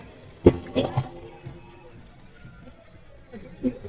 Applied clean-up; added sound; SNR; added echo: neural mask model DeepFilterNet 3.